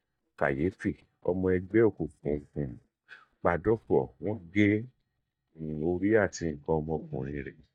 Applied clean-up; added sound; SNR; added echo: neural mask model DeepFilterNet 3.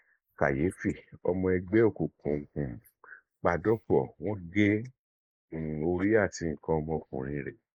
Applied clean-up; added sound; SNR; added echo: neural mask model Resemble Enhance denoiser.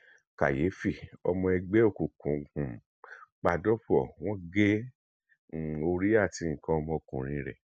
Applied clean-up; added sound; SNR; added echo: none; none; none; none.